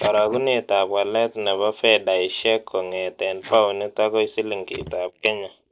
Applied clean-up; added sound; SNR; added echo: neural mask model Resemble Enhance denoiser.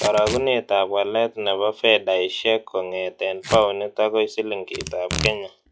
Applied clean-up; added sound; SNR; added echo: classical method log-MMSE.